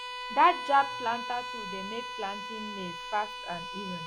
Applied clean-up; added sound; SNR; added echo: none; Bowed string instrument; 7 dB; none.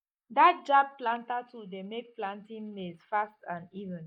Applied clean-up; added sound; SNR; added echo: neural mask model Resemble Enhance denoiser.